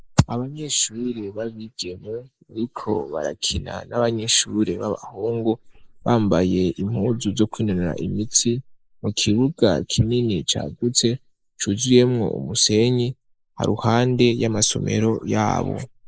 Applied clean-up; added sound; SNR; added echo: neural mask model Resemble Enhance denoiser.